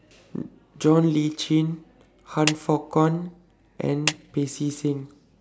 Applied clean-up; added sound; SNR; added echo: none; Clapping; 9 dB; none.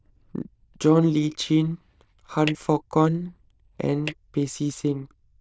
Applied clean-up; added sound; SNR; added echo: neural diffusion model UNIVERSE++.